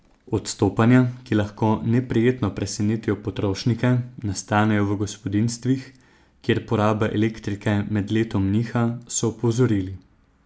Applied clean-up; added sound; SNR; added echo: none; none; none; none.